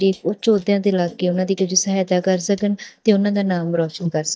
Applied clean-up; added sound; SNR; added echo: neural mask model DeepFilterNet 3.